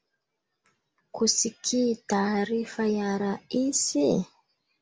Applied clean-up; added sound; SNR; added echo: none; none; none; none.